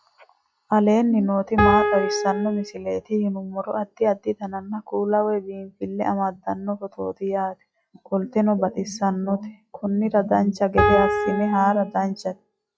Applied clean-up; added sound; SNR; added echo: classical method log-MMSE.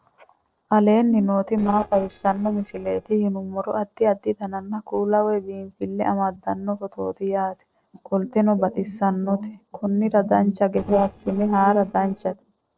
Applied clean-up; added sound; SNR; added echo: neural separator model SepFormer DNS4.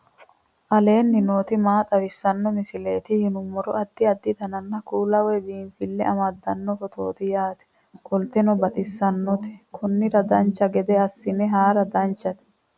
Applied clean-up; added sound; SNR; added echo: none; none; none; none.